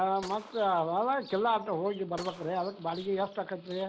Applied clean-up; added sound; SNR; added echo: none; Gunshot, gunfire + Bird vocalization, bird call, bird song; 19 dB; none.